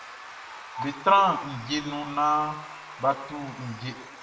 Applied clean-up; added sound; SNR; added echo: none; Applause / Crowd / Cheering; 15 dB; reverberation time 0.7 s.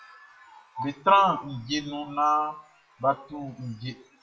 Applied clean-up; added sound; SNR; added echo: classical method WPE with log-MMSE.